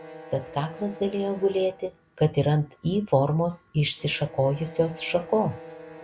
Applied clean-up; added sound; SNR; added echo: none; Bowed string instrument; 19 dB; none.